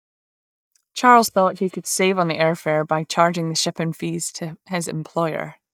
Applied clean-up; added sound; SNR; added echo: neural mask model DeepFilterNet 3.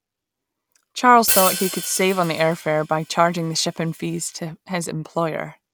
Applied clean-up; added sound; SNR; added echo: none; Hi-hat; 6 dB; none.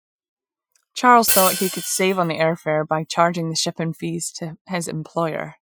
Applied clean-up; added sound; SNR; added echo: classical method Wiener filter.